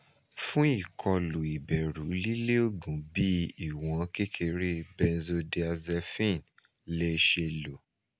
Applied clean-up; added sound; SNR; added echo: none; none; none; none.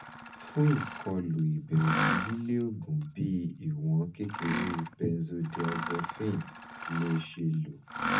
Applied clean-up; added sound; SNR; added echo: none; Mechanisms; 6 dB; reverberation time 0.4 s.